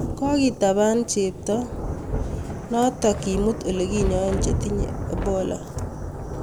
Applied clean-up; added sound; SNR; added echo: none; Thunder; 4 dB; none.